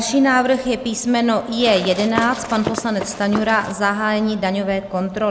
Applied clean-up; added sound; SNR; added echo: none; Run; 9 dB; none.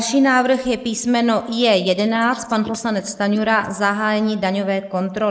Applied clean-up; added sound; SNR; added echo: neural mask model Resemble Enhance denoiser.